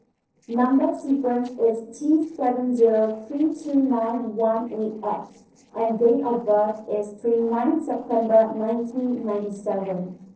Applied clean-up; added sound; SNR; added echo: neural separator model SepFormer DNS4.